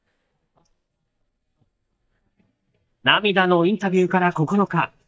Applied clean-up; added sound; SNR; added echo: neural mask model DeepFilterNet 3.